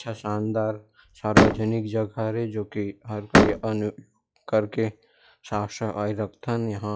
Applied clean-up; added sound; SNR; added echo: classical method log-MMSE.